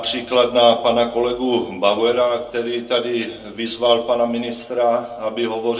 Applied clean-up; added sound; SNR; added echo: none; none; none; reverberation time 0.2 s.